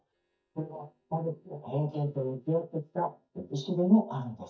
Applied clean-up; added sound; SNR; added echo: neural mask model DeepFilterNet 3.